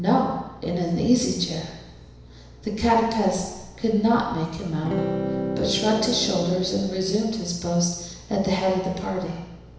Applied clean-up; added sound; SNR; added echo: none; Electric guitar / Strum; 4 dB; reverberation time 1.0 s.